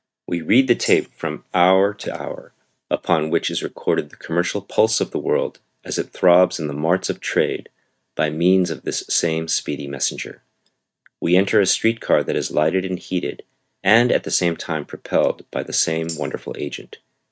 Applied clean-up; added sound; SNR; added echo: neural mask model RNNoise.